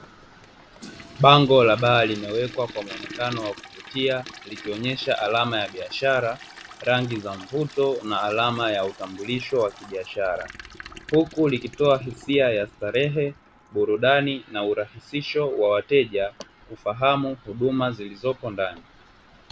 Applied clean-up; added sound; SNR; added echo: none; Toilet flush; 20 dB; none.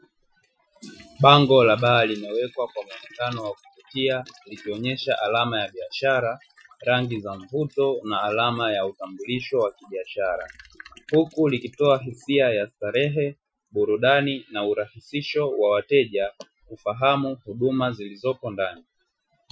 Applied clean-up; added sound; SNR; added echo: classical method Wiener filter.